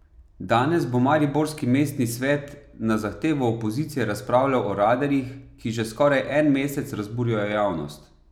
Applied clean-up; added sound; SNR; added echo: none; none; none; none.